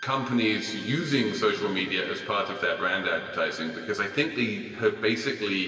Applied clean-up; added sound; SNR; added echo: none; Wind instrument, woodwind instrument; 20 dB; reverberation time 2.6 s.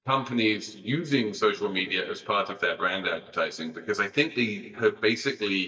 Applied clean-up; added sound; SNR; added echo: neural mask model DeepFilterNet 3.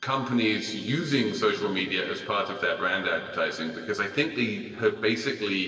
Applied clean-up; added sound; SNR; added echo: neural separator model SepFormer DNS4.